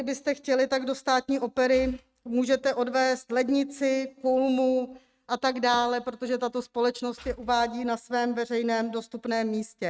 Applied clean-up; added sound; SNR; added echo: neural mask model RNNoise.